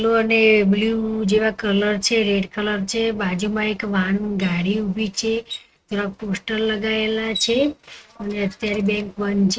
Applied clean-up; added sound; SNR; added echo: neural mask model RNNoise.